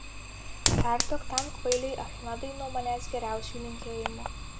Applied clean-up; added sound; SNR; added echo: none; Fire; -2 dB; none.